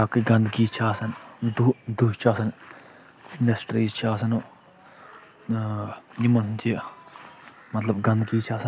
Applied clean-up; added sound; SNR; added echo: none; none; none; none.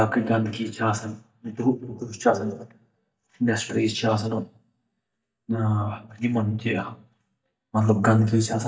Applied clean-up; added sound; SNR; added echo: neural mask model DeepFilterNet 3.